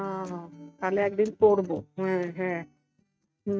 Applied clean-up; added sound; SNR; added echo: neural mask model RNNoise.